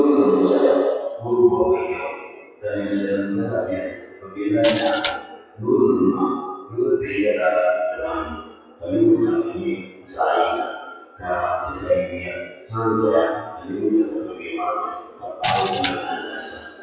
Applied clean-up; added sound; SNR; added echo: classical method WPE with log-MMSE.